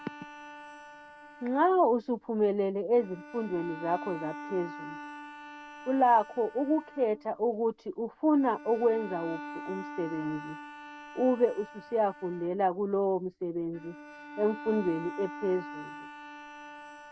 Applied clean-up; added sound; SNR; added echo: none; Bowed string instrument; 14 dB; none.